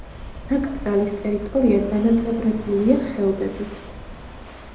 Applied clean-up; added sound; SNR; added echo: none; Walk, footsteps / Waves, surf / Wind; 13 dB; reverberation time 0.8 s.